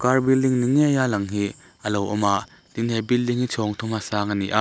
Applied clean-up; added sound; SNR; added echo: none; none; none; none.